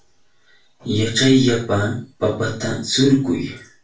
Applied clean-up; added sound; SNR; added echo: none; none; none; reverberation time 0.3 s.